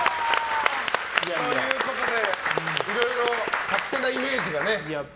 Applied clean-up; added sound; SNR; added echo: none; none; none; none.